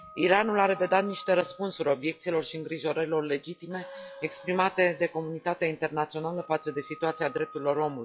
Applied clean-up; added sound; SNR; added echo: classical method log-MMSE.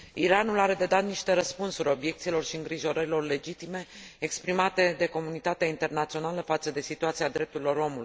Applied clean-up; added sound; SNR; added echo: none; none; none; none.